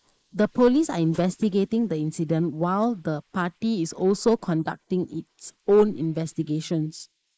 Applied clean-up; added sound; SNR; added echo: neural mask model Resemble Enhance denoiser.